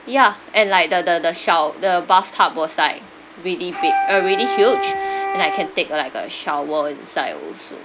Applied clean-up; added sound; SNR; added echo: none; Wind instrument, woodwind instrument; 3 dB; none.